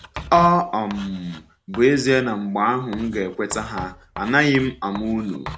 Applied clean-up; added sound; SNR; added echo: none; Writing; 17 dB; none.